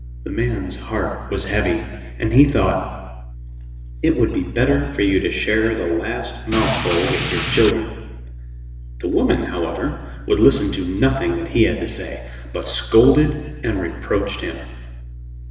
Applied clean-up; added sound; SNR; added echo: none; Rain; 1 dB; reverberation time 1.3 s.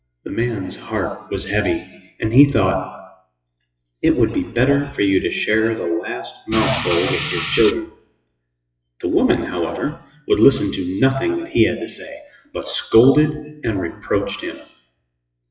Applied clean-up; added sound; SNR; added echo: classical method WPE with log-MMSE.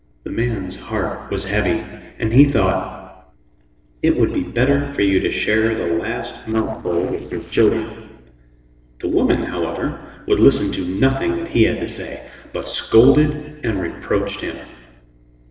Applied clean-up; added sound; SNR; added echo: neural separator model SepFormer DNS4.